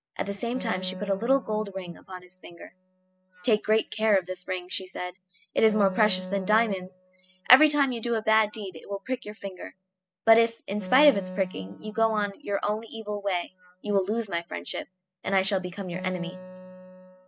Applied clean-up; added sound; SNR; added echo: classical method spectral subtraction.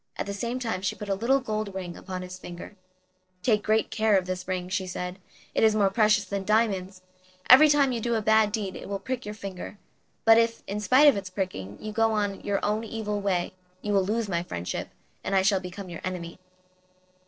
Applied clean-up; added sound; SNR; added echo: neural separator model SepFormer DNS4.